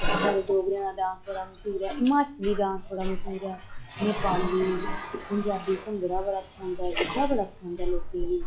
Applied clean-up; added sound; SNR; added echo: classical method log-MMSE.